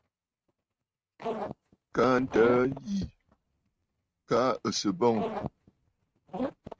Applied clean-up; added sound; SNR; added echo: neural mask model RNNoise.